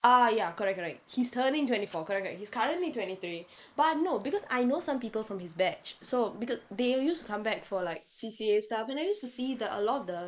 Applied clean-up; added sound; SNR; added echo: neural mask model Resemble Enhance denoiser.